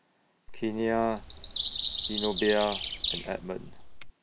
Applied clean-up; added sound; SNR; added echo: none; Bird vocalization, bird call, bird song; 0 dB; none.